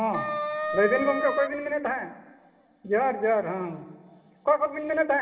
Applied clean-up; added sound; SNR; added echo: none; Wind instrument, woodwind instrument; 3 dB; reverberation time 2.7 s.